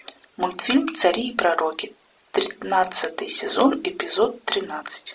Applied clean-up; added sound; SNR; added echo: none; none; none; none.